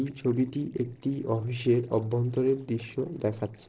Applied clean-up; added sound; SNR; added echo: neural separator model SepFormer DNS4.